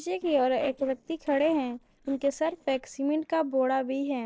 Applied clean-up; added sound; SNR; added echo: neural separator model SepFormer DNS4.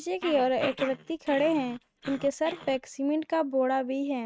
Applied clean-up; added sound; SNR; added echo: neural mask model RNNoise.